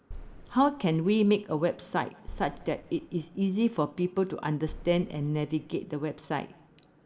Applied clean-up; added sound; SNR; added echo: none; Boom; 18 dB; reverberation time 2.2 s.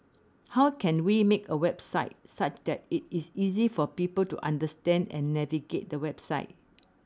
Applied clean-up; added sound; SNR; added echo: none; none; none; none.